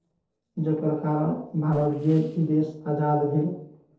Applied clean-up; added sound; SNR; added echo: neural separator model SepFormer DNS4.